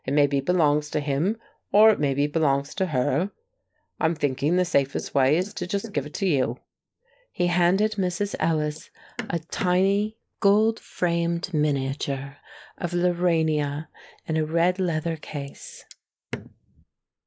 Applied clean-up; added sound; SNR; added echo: neural mask model Resemble Enhance denoiser.